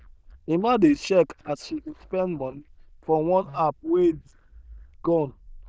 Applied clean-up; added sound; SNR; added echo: neural diffusion model UNIVERSE++.